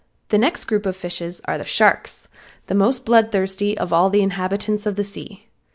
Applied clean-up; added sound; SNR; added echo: none; none; none; none.